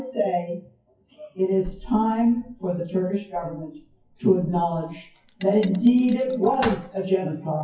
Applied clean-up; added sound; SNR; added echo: classical method WPE with log-MMSE.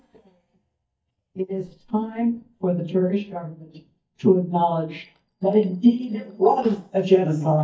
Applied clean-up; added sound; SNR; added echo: neural mask model DeepFilterNet 3.